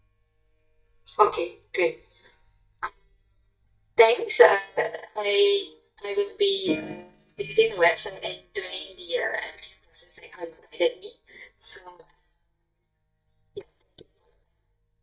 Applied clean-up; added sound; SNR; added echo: neural mask model DeepFilterNet 3.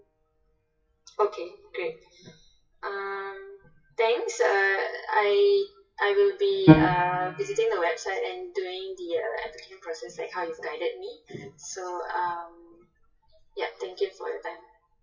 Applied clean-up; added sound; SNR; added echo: classical method WPE with log-MMSE.